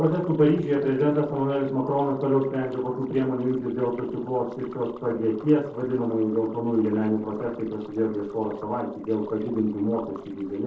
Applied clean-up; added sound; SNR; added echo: neural separator model SepFormer DNS4.